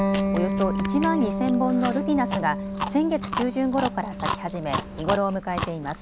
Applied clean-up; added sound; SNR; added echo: none; Electric guitar + Chewing, mastication; 2 dB; none.